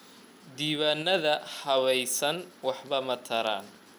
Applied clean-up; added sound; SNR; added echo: none; none; none; none.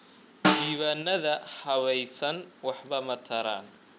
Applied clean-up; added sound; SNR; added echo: none; Snare drum; 1 dB; none.